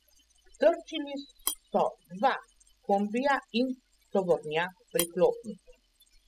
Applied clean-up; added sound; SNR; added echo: classical method spectral subtraction.